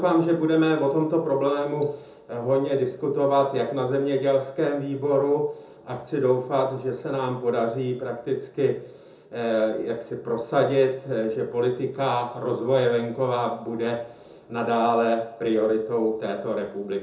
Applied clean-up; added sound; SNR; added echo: none; none; none; reverberation time 0.5 s.